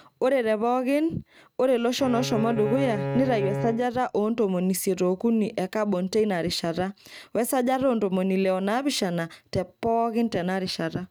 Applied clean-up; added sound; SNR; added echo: neural mask model RNNoise.